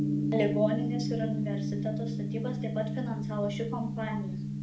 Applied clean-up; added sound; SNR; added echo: none; Gong; -3 dB; reverberation time 0.4 s.